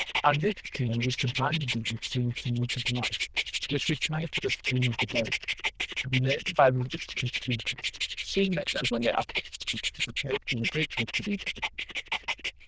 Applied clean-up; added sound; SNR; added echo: neural diffusion model UNIVERSE++.